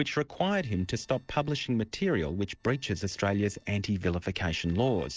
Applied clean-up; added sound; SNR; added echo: neural separator model SepFormer DNS4.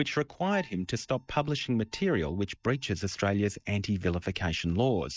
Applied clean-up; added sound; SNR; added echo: neural mask model DeepFilterNet 3.